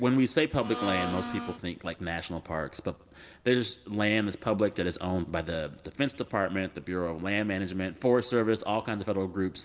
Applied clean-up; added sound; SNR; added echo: none; Domestic sounds, home sounds; 5 dB; reverberation time 1.3 s.